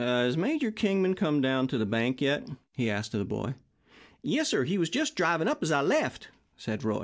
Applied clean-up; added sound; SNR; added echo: none; none; none; none.